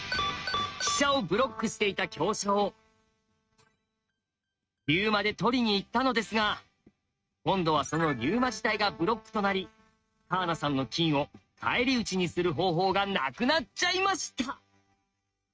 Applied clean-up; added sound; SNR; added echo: neural mask model RNNoise.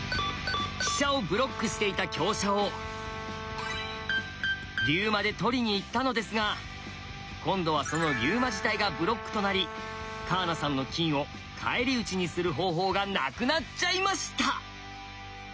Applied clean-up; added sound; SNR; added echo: none; Brass instrument; 11 dB; none.